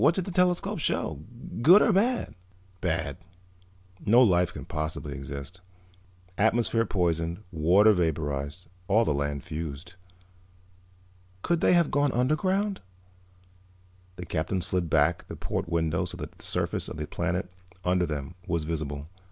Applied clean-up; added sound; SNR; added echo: none; none; none; none.